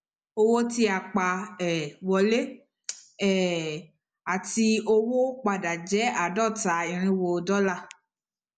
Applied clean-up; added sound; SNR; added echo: none; none; none; none.